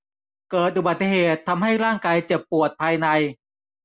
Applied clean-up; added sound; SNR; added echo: none; none; none; none.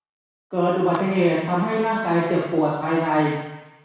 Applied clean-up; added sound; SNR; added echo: none; Clapping; 19 dB; reverberation time 1.1 s.